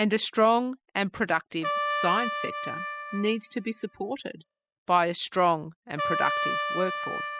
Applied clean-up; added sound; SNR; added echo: classical method spectral subtraction.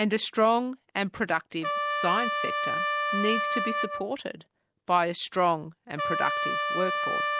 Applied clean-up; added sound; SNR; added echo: none; Trumpet; 2 dB; none.